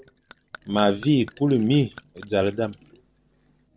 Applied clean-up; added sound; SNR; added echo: neural separator model SepFormer DNS4.